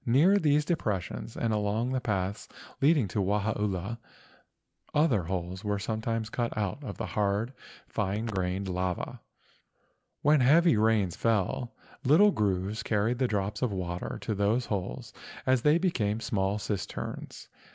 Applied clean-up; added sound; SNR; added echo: none; none; none; none.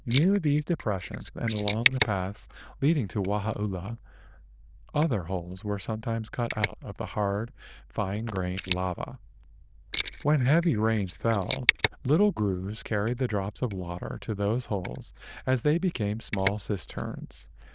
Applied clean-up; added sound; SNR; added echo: neural diffusion model UNIVERSE++.